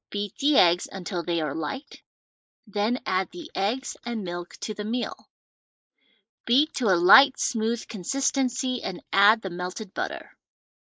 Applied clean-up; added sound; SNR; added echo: neural mask model Resemble Enhance denoiser.